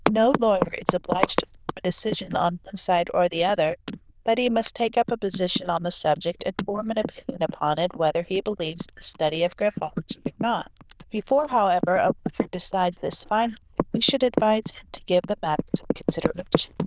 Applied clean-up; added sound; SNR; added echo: neural diffusion model UNIVERSE++.